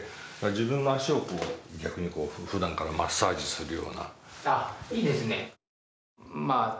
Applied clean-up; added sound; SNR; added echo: none; Cowbell; 19 dB; none.